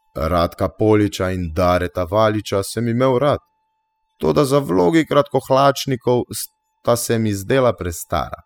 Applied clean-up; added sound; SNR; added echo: classical method spectral subtraction.